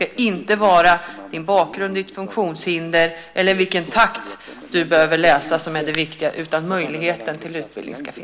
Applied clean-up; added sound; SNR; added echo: none; none; none; none.